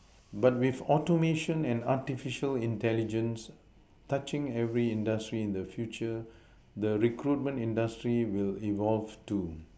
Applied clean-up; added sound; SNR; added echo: none; none; none; none.